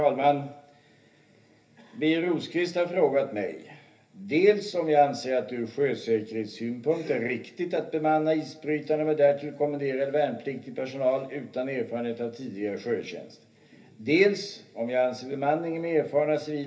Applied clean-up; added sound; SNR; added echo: none; none; none; reverberation time 0.3 s.